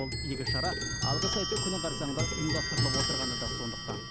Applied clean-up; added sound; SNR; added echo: none; Clock; -4 dB; none.